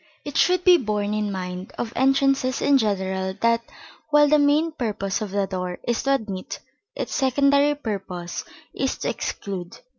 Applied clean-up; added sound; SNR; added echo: none; none; none; none.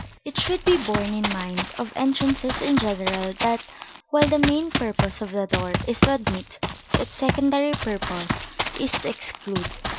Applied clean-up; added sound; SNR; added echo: none; Run; 2 dB; none.